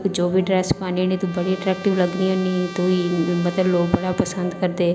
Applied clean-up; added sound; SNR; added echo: none; Trumpet; 18 dB; none.